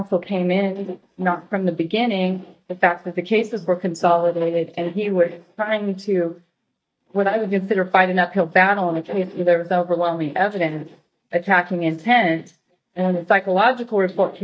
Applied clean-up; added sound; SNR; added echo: neural mask model DeepFilterNet 3.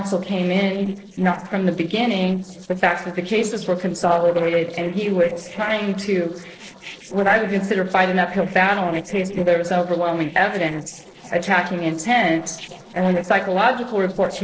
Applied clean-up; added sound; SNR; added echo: neural separator model SepFormer DNS4.